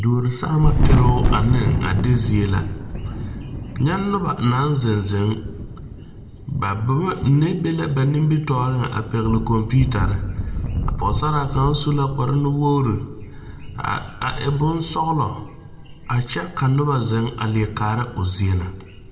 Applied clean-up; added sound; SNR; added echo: none; Thunder; 5 dB; reverberation time 0.6 s.